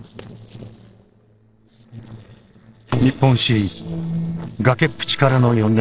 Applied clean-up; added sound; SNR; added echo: neural separator model SepFormer DNS4.